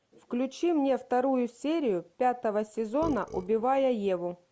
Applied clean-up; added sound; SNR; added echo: none; Burping, eructation; 16 dB; none.